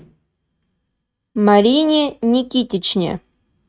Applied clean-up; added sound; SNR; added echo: neural mask model RNNoise.